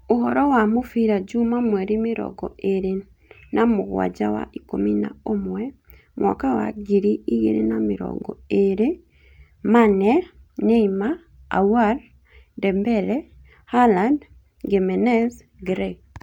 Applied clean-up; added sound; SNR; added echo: none; none; none; none.